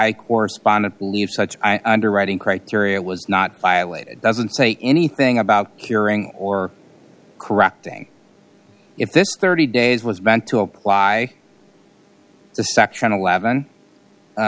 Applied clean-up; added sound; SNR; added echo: none; none; none; none.